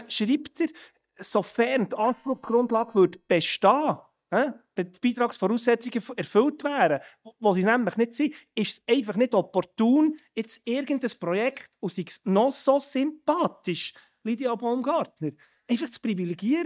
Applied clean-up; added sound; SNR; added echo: neural mask model DeepFilterNet 3.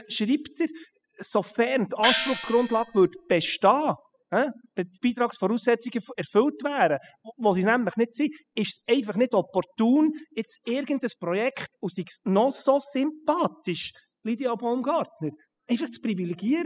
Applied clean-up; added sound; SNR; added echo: classical method spectral subtraction.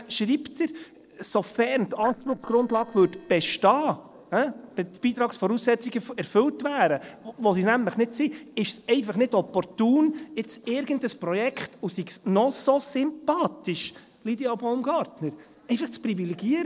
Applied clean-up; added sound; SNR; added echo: neural separator model SepFormer DNS4.